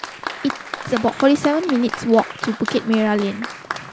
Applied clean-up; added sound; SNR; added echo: none; Applause; 10 dB; none.